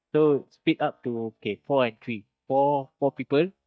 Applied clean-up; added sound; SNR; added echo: neural mask model DeepFilterNet 3.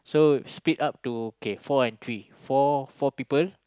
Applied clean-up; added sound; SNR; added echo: none; none; none; none.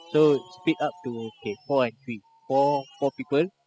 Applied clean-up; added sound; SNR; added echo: classical method spectral subtraction.